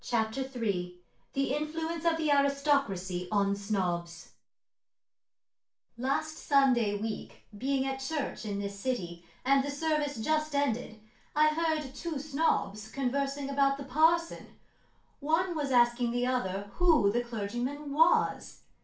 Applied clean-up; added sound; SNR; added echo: none; none; none; reverberation time 0.3 s.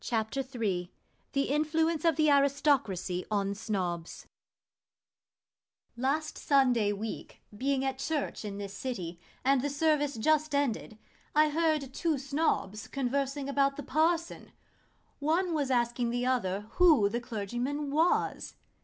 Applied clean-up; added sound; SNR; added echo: none; none; none; none.